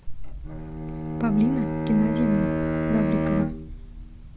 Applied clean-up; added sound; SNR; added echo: none; Bowed string instrument; 1 dB; none.